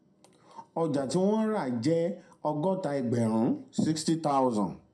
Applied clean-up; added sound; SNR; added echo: none; none; none; reverberation time 0.2 s.